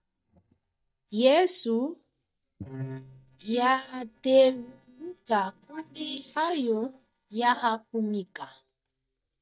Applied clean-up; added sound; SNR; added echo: neural mask model DeepFilterNet 3.